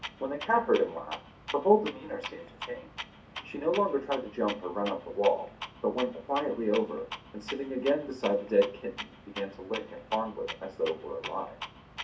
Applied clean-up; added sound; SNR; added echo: none; Clock; 13 dB; reverberation time 0.3 s.